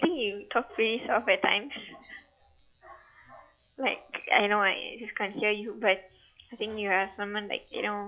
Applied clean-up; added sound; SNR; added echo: classical method log-MMSE.